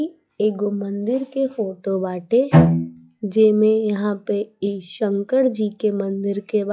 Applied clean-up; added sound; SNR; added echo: classical method log-MMSE.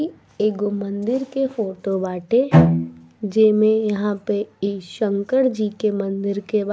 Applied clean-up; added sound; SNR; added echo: none; Bowed string instrument; -3 dB; none.